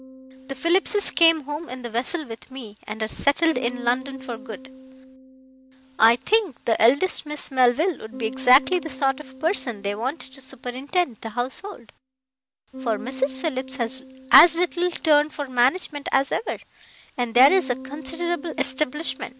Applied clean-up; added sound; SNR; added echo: none; Bass guitar; 17 dB; none.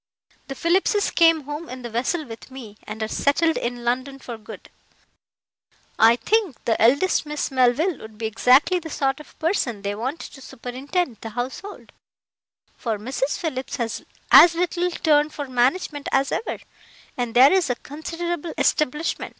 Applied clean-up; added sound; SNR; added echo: none; none; none; none.